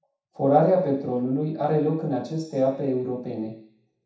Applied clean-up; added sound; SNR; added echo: none; none; none; reverberation time 0.7 s.